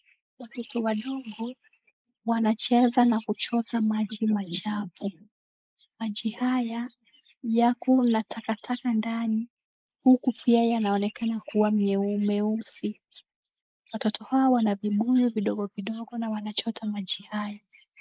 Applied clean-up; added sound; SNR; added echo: neural mask model Resemble Enhance denoiser.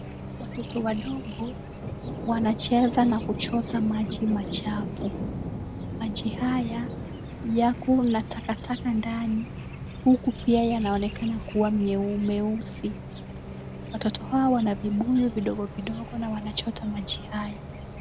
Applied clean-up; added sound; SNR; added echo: none; Thunder + Bus; 9 dB; none.